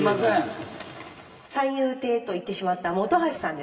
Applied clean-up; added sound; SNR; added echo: none; none; none; reverberation time 2.3 s.